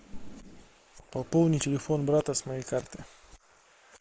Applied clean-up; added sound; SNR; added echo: neural mask model Resemble Enhance denoiser.